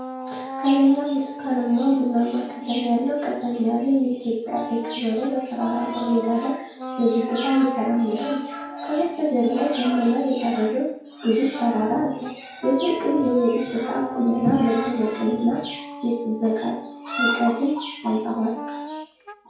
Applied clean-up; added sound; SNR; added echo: none; Wind instrument, woodwind instrument; 12 dB; reverberation time 0.5 s.